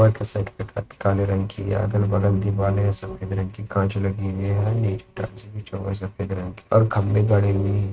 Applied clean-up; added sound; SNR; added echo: neural mask model RNNoise.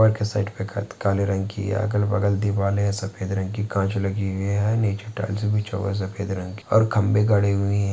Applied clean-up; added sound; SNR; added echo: none; none; none; none.